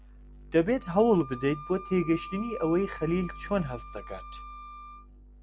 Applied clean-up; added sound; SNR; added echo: none; Wind instrument, woodwind instrument; 16 dB; none.